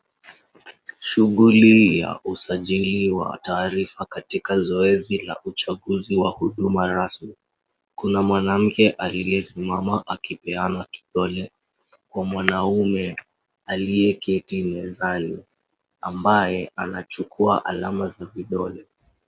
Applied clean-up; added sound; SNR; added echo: none; none; none; none.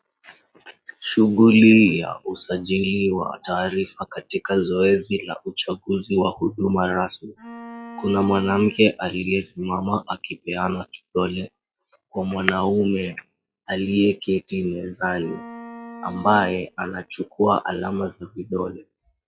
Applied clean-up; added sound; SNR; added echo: classical method log-MMSE.